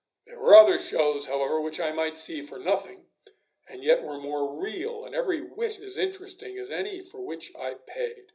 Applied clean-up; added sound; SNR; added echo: none; none; none; reverberation time 0.5 s.